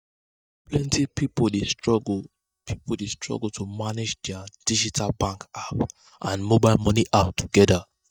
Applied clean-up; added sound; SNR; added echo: neural mask model DeepFilterNet 3.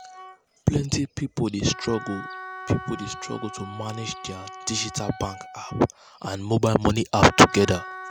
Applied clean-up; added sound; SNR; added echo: none; Wind instrument, woodwind instrument; 16 dB; none.